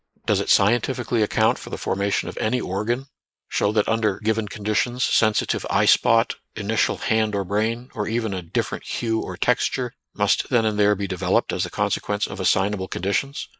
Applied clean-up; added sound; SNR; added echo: neural mask model Resemble Enhance denoiser.